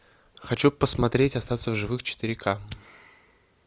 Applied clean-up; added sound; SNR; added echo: none; none; none; none.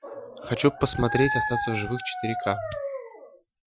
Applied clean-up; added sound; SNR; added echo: classical method Wiener filter.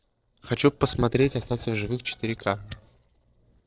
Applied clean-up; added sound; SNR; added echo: neural separator model SepFormer DNS4.